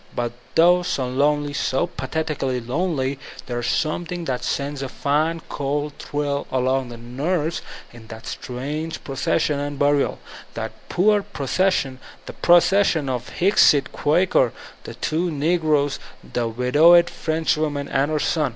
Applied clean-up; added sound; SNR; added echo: none; none; none; none.